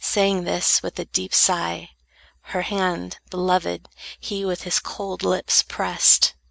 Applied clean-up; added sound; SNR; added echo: none; none; none; none.